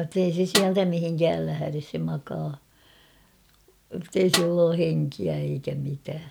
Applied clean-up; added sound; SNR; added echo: none; Snare drum; 4 dB; none.